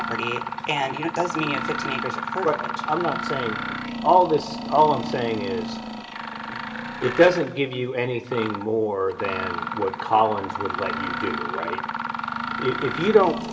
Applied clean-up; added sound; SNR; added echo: none; Mechanisms; 6 dB; reverberation time 0.9 s.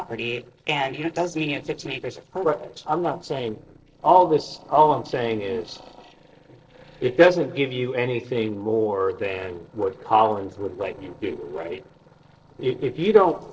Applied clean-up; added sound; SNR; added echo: neural separator model SepFormer DNS4.